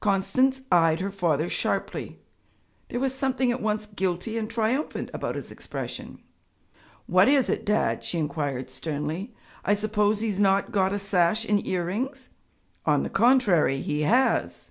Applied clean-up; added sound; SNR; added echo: none; none; none; none.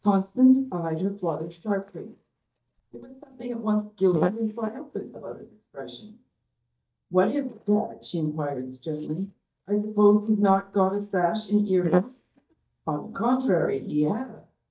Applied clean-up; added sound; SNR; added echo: neural mask model DeepFilterNet 3.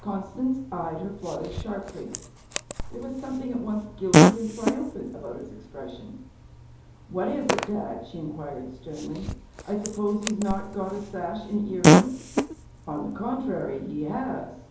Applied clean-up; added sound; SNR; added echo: none; Fart; -4 dB; reverberation time 2.8 s.